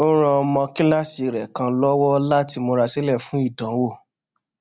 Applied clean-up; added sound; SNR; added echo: none; none; none; none.